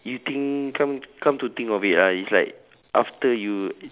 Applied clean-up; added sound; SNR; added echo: none; none; none; none.